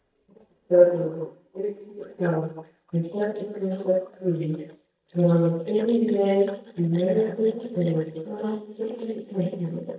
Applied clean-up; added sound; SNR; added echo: neural mask model DeepFilterNet 3.